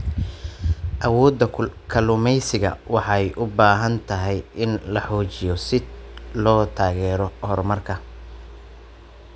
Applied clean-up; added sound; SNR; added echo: none; none; none; none.